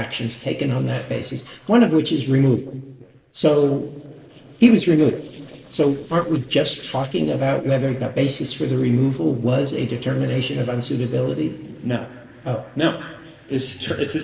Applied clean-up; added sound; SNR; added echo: neural separator model SepFormer DNS4.